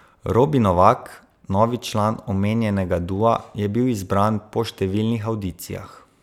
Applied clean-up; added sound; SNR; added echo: none; none; none; none.